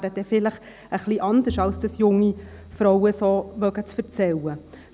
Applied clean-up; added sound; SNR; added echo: none; Bowed string instrument; 17 dB; none.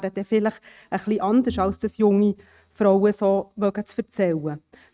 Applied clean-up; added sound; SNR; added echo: neural mask model RNNoise.